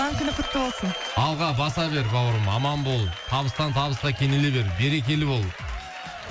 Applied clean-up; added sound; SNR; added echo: none; none; none; none.